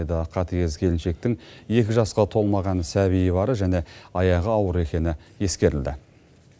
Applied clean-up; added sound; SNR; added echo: none; none; none; none.